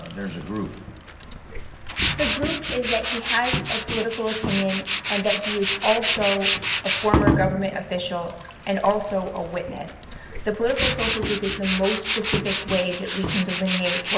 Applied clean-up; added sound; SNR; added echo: none; Tools; -1 dB; reverberation time 0.9 s.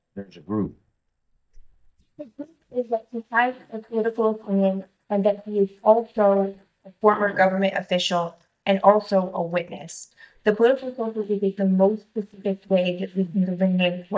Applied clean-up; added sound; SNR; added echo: neural mask model DeepFilterNet 3.